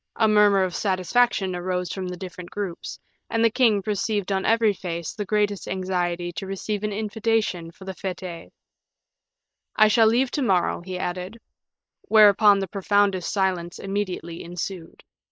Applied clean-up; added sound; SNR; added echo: neural mask model Resemble Enhance denoiser.